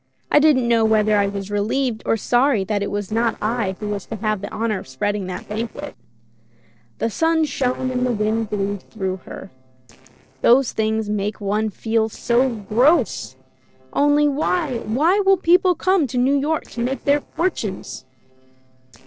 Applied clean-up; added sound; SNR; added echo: neural separator model SepFormer DNS4.